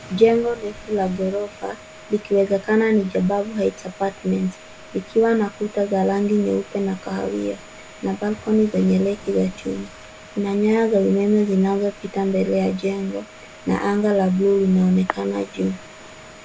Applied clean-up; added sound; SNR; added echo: none; Waves, surf + Domestic sounds, home sounds; 20 dB; none.